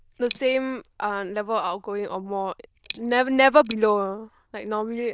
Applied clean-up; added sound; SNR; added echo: neural diffusion model UNIVERSE++.